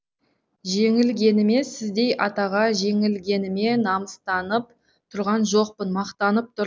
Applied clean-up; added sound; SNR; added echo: none; none; none; none.